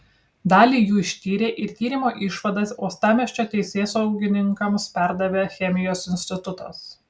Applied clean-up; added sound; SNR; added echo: none; none; none; none.